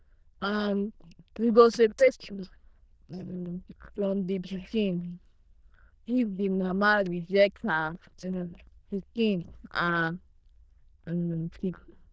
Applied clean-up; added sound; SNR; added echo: neural diffusion model UNIVERSE++.